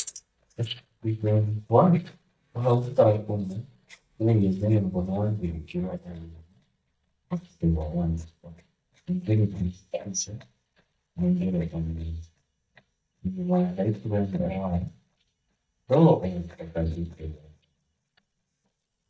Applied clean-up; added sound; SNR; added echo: neural mask model DeepFilterNet 3.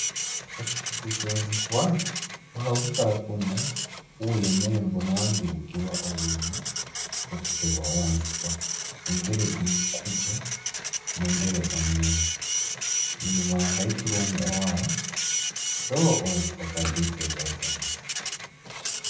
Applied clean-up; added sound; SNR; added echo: none; Printer; 2 dB; reverberation time 0.6 s.